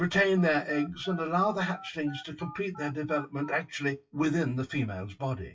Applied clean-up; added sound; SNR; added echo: classical method WPE with log-MMSE.